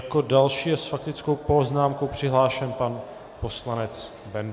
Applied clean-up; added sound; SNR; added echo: none; none; none; none.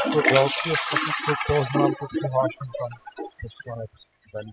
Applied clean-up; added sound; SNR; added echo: classical method spectral subtraction.